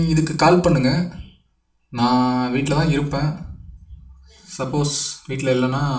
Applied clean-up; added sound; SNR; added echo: none; none; none; reverberation time 0.4 s.